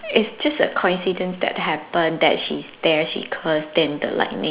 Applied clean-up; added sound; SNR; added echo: none; none; none; none.